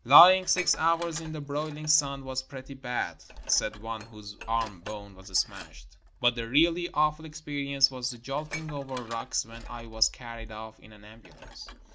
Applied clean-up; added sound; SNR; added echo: none; Dishes, pots, and pans; 19 dB; none.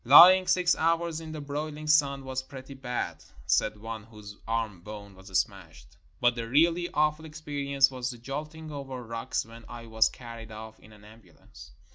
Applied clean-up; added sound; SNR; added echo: none; none; none; none.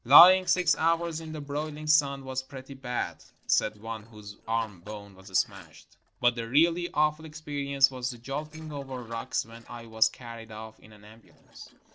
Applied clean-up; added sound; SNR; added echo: neural separator model SepFormer DNS4.